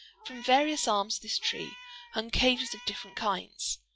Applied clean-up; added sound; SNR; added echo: classical method log-MMSE.